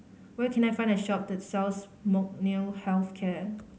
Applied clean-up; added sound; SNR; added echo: none; none; none; none.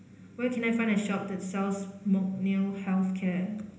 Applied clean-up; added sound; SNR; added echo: none; none; none; reverberation time 1.0 s.